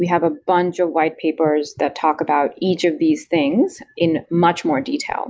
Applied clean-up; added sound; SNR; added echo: none; none; none; none.